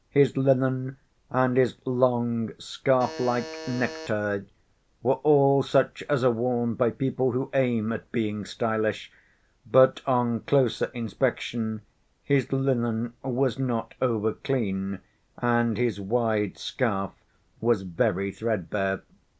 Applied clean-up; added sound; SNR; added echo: none; Alarm; 13 dB; none.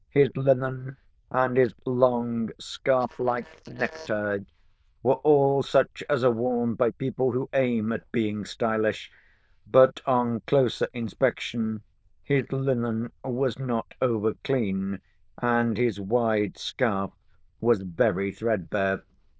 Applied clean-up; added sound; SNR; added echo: neural diffusion model UNIVERSE++.